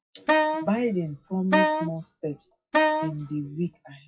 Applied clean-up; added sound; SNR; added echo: classical method WPE with log-MMSE.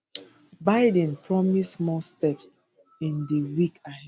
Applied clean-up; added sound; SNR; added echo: none; none; none; none.